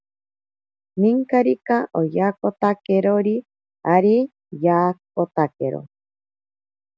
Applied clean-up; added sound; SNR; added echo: none; none; none; none.